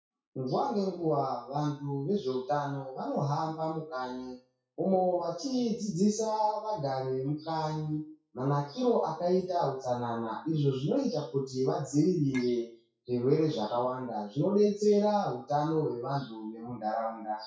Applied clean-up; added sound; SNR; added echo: classical method WPE with log-MMSE.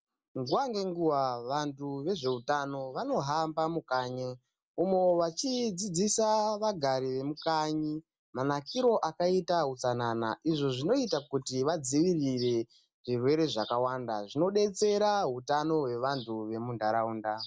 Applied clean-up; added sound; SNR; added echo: none; none; none; none.